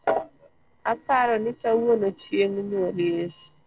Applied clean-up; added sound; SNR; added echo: neural separator model SepFormer DNS4.